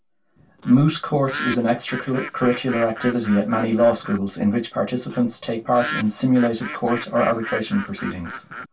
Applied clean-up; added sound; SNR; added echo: none; Bird; 12 dB; reverberation time 0.2 s.